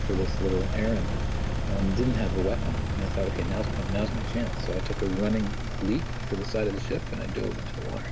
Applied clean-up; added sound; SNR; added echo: none; Engine; -2 dB; none.